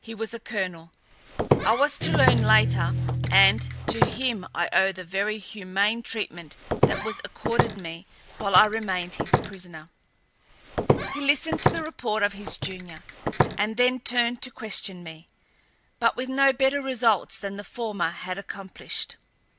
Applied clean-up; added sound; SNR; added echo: none; Guitar + Walk, footsteps; 0 dB; none.